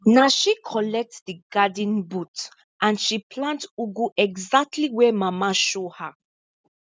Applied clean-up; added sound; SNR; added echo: none; none; none; none.